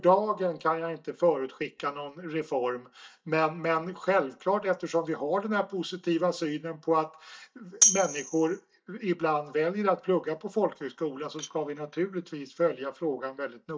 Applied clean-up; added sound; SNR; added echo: neural mask model DeepFilterNet 3.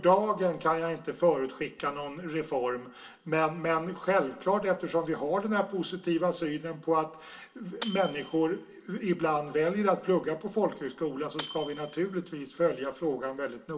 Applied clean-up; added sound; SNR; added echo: none; Tambourine; -2 dB; reverberation time 0.2 s.